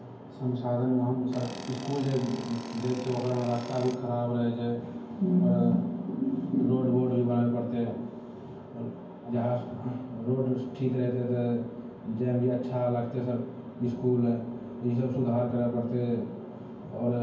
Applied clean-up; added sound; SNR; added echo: none; Tools; 13 dB; reverberation time 0.9 s.